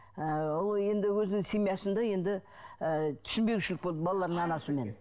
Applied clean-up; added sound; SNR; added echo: none; none; none; none.